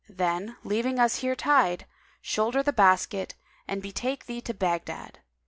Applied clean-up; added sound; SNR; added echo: none; none; none; none.